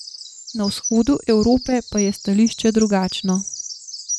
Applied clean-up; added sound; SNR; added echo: neural mask model RNNoise.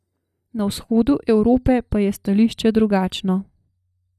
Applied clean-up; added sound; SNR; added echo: neural mask model DeepFilterNet 3.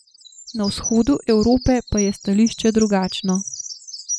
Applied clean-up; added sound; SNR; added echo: classical method spectral subtraction.